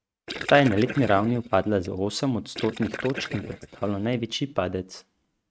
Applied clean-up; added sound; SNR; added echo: neural mask model RNNoise.